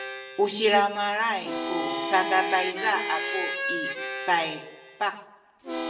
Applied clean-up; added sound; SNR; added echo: none; Harmonica; 5 dB; reverberation time 0.8 s.